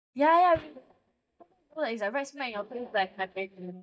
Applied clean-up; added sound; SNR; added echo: neural mask model DeepFilterNet 3.